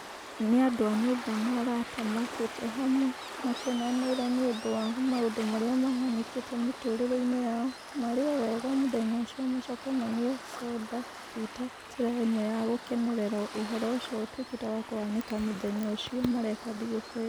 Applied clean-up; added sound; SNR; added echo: none; Waves, surf; 12 dB; none.